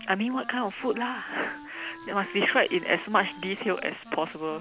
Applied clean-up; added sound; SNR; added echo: none; Wind instrument, woodwind instrument; 17 dB; none.